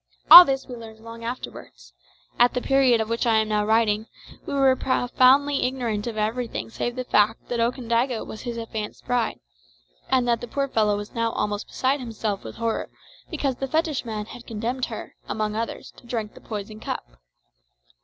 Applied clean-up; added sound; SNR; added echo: none; none; none; none.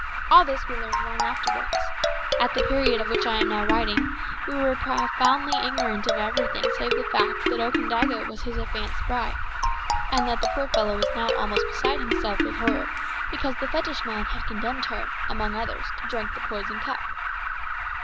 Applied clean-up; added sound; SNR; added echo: none; Marimba, xylophone + Alarm; -2 dB; none.